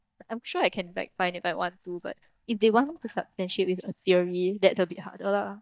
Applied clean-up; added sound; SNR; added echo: neural mask model DeepFilterNet 3.